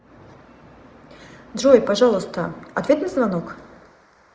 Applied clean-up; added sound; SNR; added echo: neural mask model Resemble Enhance denoiser.